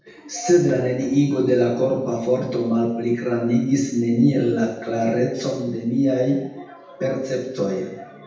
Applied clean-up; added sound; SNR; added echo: none; none; none; reverberation time 0.8 s.